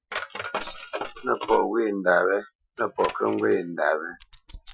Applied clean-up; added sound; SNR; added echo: classical method Wiener filter.